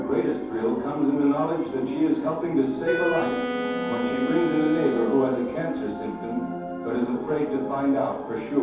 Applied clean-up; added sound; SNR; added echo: none; Wind instrument, woodwind instrument; 5 dB; reverberation time 0.9 s.